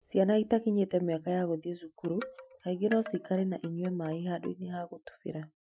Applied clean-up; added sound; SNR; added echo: classical method Wiener filter.